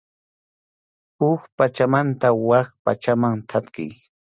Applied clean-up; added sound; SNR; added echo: none; none; none; none.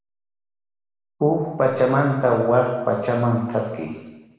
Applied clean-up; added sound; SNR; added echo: none; none; none; reverberation time 1.1 s.